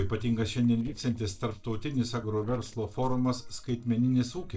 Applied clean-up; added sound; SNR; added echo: neural separator model SepFormer DNS4.